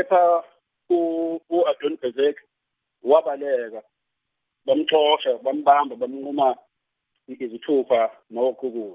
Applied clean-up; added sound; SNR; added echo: none; none; none; none.